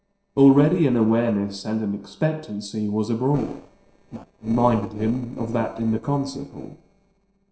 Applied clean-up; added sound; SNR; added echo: neural separator model SepFormer DNS4.